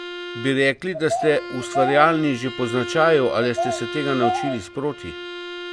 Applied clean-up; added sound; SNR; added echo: none; Bird vocalization, bird call, bird song + Bowed string instrument; 6 dB; none.